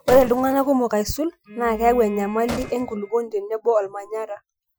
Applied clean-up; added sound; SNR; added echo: classical method Wiener filter.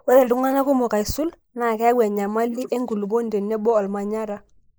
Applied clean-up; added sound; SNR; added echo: neural mask model Resemble Enhance denoiser.